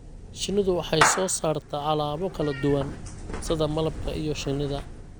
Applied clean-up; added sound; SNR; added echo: none; Meow / Clapping; 5 dB; none.